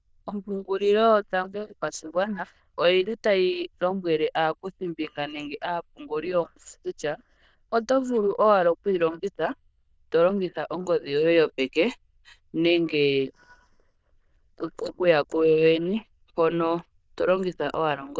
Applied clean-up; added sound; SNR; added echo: neural diffusion model UNIVERSE++.